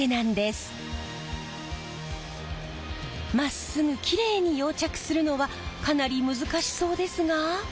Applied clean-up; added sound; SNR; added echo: none; none; none; none.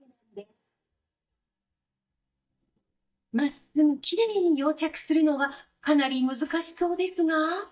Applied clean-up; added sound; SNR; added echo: neural mask model DeepFilterNet 3.